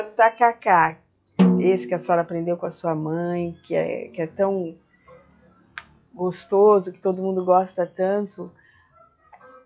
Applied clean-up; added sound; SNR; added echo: classical method log-MMSE.